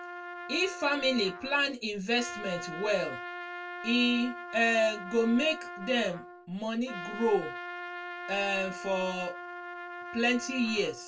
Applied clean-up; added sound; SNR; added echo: none; Trumpet; 10 dB; reverberation time 0.1 s.